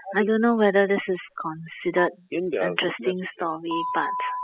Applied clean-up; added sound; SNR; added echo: classical method spectral subtraction.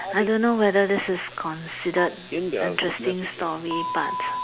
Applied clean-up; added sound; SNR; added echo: none; Telephone; 7 dB; none.